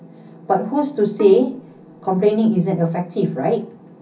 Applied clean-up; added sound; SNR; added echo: none; Bowed string instrument; 18 dB; reverberation time 0.3 s.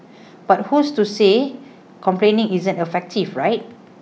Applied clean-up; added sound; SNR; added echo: none; none; none; none.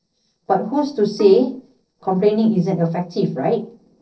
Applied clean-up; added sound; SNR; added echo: neural separator model SepFormer DNS4.